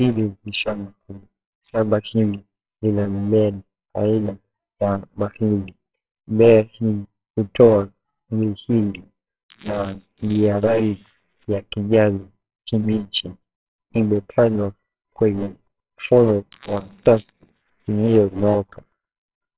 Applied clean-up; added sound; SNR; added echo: neural separator model SepFormer WHAMR!.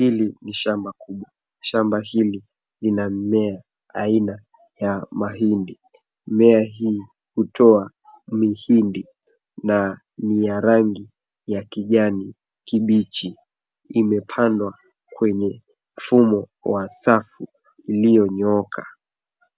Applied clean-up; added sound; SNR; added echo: none; none; none; none.